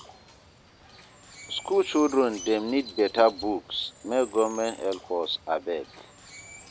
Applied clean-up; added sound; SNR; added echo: none; Bird; 18 dB; none.